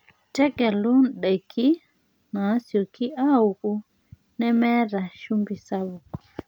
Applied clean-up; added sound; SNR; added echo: none; none; none; none.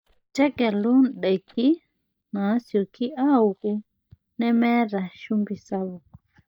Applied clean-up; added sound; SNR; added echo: neural mask model DeepFilterNet 3.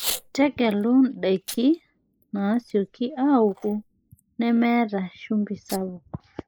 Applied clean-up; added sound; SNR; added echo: neural mask model Resemble Enhance denoiser.